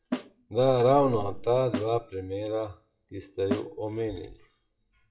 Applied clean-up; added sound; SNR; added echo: classical method WPE with log-MMSE.